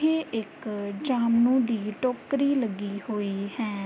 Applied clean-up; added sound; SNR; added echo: none; none; none; none.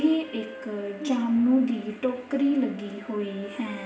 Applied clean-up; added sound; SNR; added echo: none; Wind instrument, woodwind instrument; 20 dB; reverberation time 0.5 s.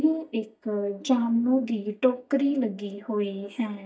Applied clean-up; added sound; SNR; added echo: neural mask model DeepFilterNet 3.